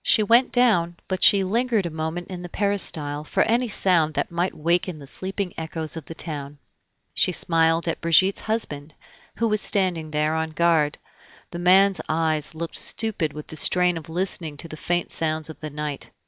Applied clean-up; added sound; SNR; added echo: none; none; none; none.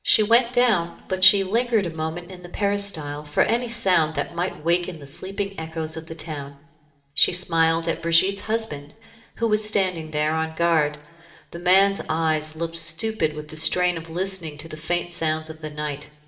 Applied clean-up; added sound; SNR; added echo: none; none; none; reverberation time 1.6 s.